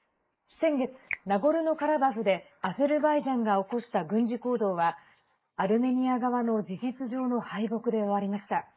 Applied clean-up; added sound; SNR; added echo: neural mask model Resemble Enhance denoiser.